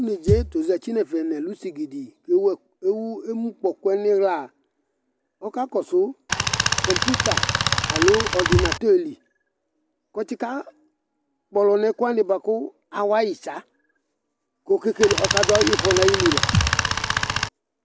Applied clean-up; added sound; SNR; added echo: none; Thump, thud + Tools; -1 dB; none.